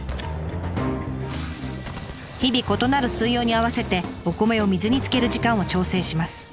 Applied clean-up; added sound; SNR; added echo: none; Gunshot, gunfire; 15 dB; none.